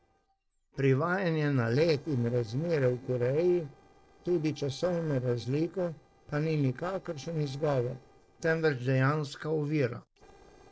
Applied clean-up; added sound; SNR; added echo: neural separator model SepFormer DNS4.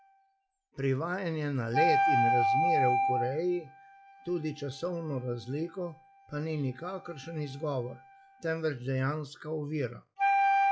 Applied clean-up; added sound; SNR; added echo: classical method log-MMSE.